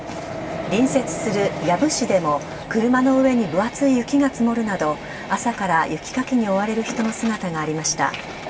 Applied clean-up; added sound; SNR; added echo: none; Train; 11 dB; reverberation time 1.8 s.